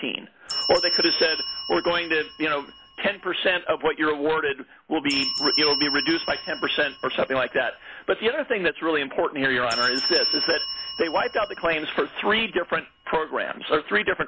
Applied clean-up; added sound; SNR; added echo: none; Bell; 7 dB; none.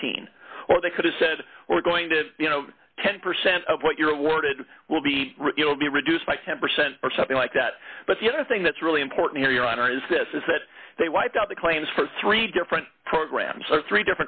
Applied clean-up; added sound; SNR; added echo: none; none; none; none.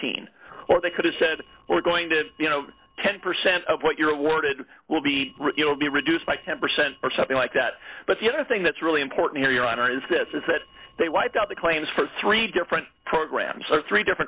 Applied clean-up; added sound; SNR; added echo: neural separator model SepFormer DNS4.